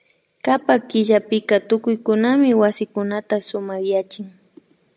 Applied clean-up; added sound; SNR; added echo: none; none; none; none.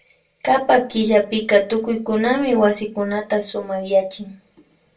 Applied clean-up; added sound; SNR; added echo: none; none; none; reverberation time 0.2 s.